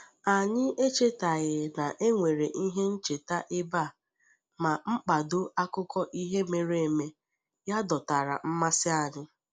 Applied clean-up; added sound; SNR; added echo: none; none; none; none.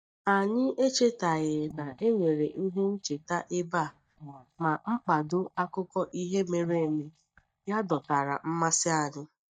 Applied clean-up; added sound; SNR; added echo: neural mask model DeepFilterNet 3.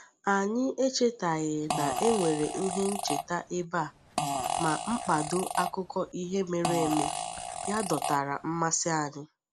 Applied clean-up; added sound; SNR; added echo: none; Fart; 4 dB; none.